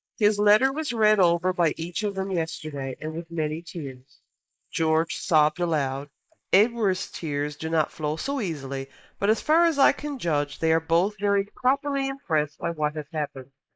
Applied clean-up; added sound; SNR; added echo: neural mask model Resemble Enhance denoiser.